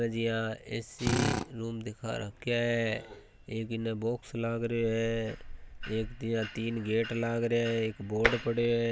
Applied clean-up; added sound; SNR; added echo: none; Tap + Drill; 0 dB; none.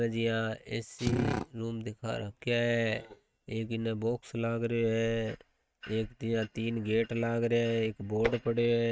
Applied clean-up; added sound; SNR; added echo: neural mask model RNNoise.